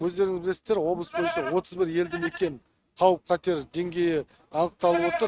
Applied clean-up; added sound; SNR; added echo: neural mask model RNNoise.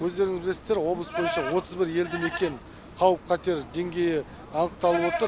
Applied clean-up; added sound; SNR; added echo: none; Livestock, farm animals, working animals; 9 dB; none.